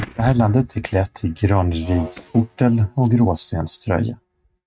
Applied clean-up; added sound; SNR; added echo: neural mask model RNNoise.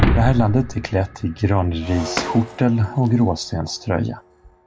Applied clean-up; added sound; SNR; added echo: none; Shatter; 6 dB; none.